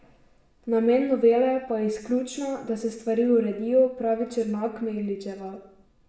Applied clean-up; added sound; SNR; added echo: none; none; none; reverberation time 0.7 s.